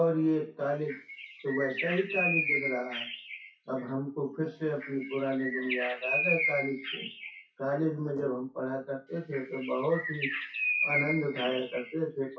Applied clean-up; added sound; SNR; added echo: classical method WPE with log-MMSE.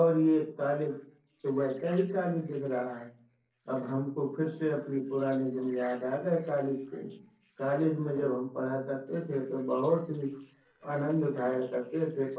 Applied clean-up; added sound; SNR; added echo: neural separator model SepFormer DNS4.